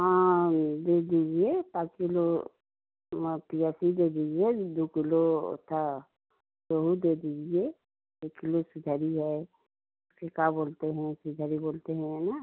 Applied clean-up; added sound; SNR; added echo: none; none; none; none.